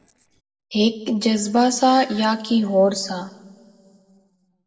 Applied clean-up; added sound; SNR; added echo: neural separator model SepFormer DNS4.